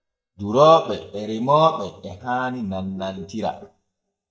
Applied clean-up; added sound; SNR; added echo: neural mask model DeepFilterNet 3.